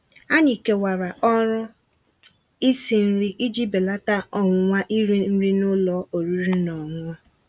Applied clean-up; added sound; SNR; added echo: none; none; none; none.